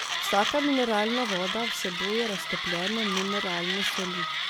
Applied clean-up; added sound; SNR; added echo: none; Mechanisms; 1 dB; none.